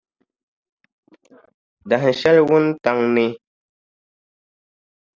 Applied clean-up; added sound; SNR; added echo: none; none; none; none.